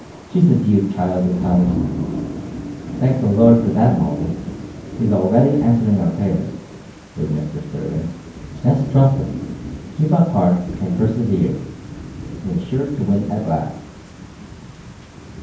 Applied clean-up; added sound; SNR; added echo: none; Thunder / Rain; 11 dB; reverberation time 0.9 s.